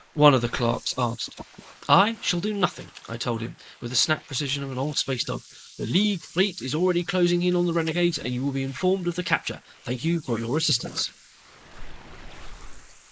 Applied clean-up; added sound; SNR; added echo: neural mask model Resemble Enhance denoiser.